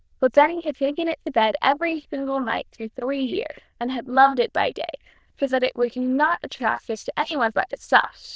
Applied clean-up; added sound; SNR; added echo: neural diffusion model UNIVERSE++.